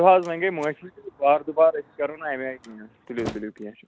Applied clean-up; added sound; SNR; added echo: none; Slam; 20 dB; none.